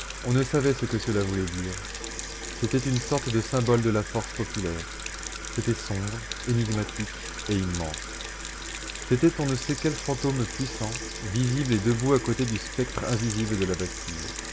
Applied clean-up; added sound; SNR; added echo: none; Sink (filling or washing) / Water tap, faucet; 9 dB; none.